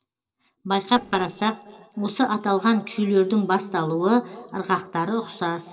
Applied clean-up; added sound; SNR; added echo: neural separator model SepFormer DNS4.